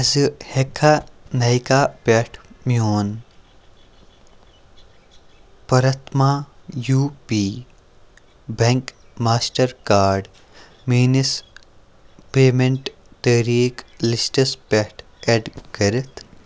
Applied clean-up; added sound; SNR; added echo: none; none; none; none.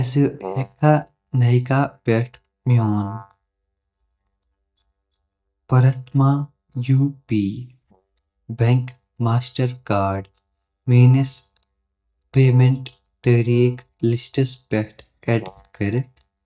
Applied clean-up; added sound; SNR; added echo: neural mask model DeepFilterNet 3.